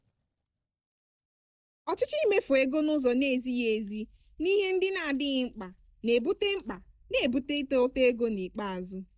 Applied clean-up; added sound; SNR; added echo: neural mask model DeepFilterNet 3.